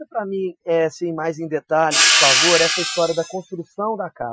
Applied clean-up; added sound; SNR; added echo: classical method Wiener filter.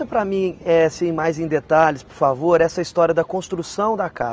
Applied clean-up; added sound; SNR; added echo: none; none; none; none.